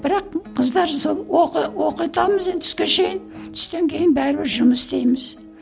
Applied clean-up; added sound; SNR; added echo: none; none; none; none.